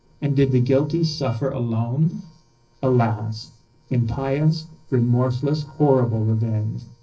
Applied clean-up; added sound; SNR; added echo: neural separator model SepFormer DNS4.